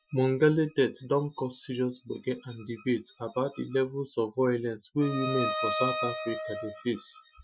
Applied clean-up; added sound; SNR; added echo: classical method Wiener filter.